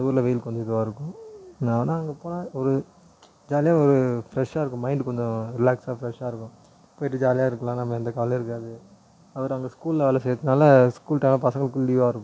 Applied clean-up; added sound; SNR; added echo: none; none; none; none.